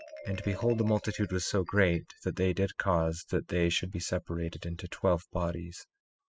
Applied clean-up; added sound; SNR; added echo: classical method spectral subtraction.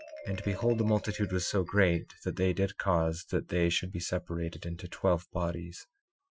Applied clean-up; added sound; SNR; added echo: classical method Wiener filter.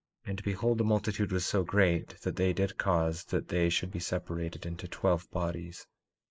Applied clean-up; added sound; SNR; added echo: neural mask model Resemble Enhance denoiser.